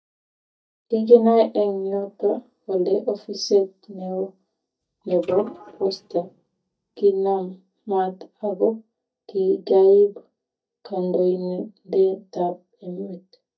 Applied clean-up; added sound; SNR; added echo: neural mask model DeepFilterNet 3.